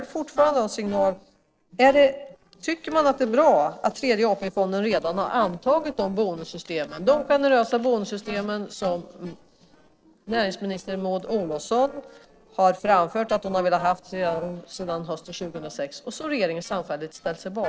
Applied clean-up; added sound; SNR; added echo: neural separator model SepFormer DNS4.